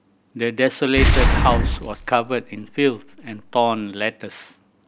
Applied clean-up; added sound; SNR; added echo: none; Boom; -2 dB; none.